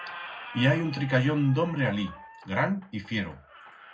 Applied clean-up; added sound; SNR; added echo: none; Squeak; 16 dB; reverberation time 0.3 s.